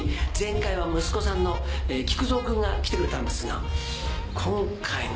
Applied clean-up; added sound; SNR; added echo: none; Bird; 0 dB; none.